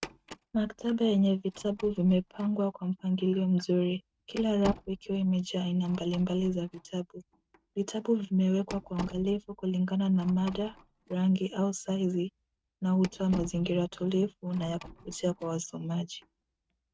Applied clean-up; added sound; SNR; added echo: neural mask model RNNoise.